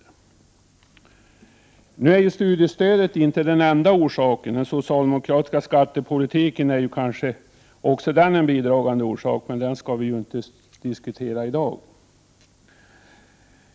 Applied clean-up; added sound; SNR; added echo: none; none; none; none.